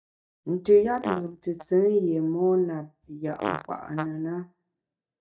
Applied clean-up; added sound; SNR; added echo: neural mask model DeepFilterNet 3.